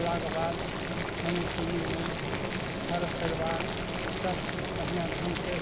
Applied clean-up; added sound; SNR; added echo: none; Boiling; -3 dB; none.